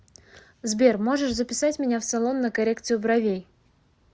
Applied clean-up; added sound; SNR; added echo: none; none; none; none.